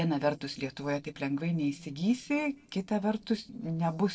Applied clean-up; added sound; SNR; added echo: neural separator model SepFormer DNS4.